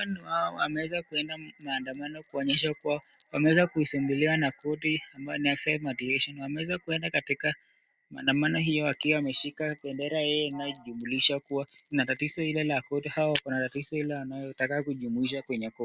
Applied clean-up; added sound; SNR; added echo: none; Chime; 5 dB; none.